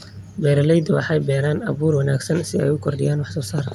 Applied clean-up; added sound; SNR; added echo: none; none; none; none.